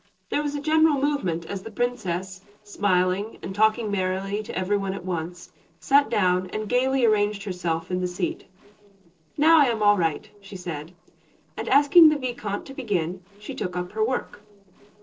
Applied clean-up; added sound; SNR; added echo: neural separator model SepFormer DNS4.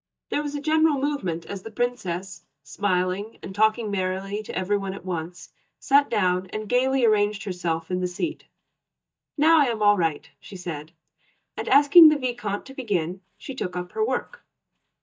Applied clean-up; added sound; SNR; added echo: neural mask model DeepFilterNet 3.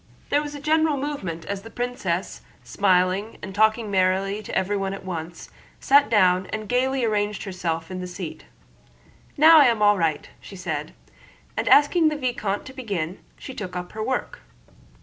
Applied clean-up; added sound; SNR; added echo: none; none; none; none.